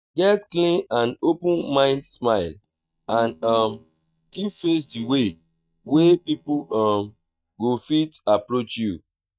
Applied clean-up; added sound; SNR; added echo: neural mask model DeepFilterNet 3.